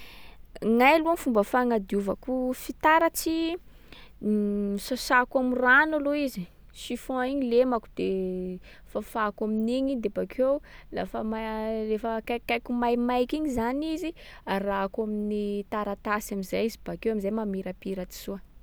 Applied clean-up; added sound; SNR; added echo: none; none; none; none.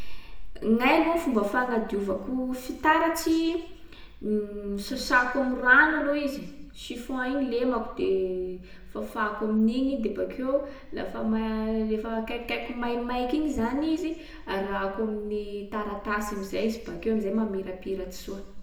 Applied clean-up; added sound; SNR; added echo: none; none; none; reverberation time 1.0 s.